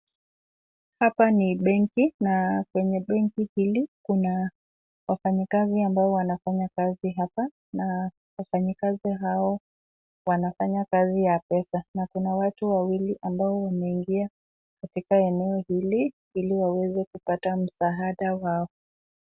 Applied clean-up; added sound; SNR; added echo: none; none; none; none.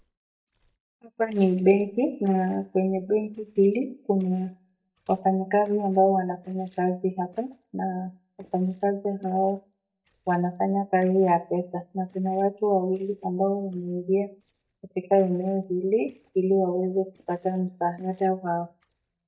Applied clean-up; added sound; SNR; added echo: neural mask model DeepFilterNet 3.